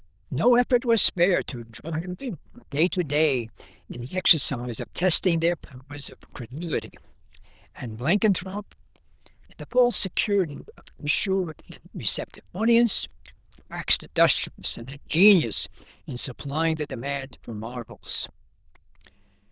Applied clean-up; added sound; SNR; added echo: neural diffusion model UNIVERSE++.